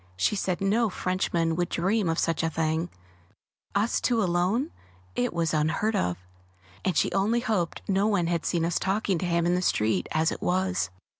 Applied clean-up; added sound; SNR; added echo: none; none; none; none.